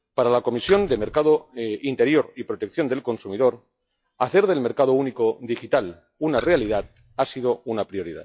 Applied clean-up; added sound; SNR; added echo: classical method log-MMSE.